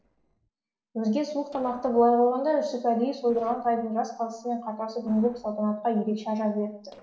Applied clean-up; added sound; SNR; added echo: neural separator model SepFormer DNS4.